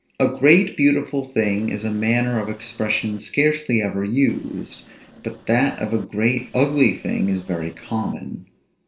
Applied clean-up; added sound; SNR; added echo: neural separator model SepFormer DNS4.